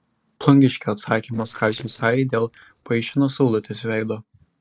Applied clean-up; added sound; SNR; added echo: neural separator model SepFormer DNS4.